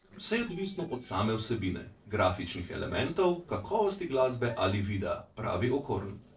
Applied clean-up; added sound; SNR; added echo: neural separator model SepFormer DNS4.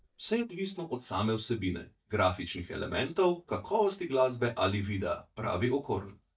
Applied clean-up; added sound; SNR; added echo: neural mask model DeepFilterNet 3.